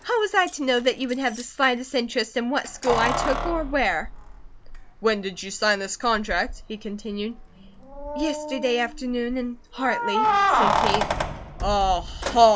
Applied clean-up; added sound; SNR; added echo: none; Keys jangling; 4 dB; none.